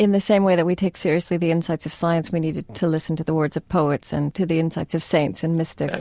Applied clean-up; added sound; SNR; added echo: none; none; none; none.